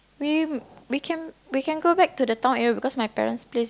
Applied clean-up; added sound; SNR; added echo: none; none; none; none.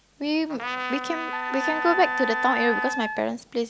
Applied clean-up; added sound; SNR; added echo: none; Trumpet + Wind instrument, woodwind instrument; 2 dB; none.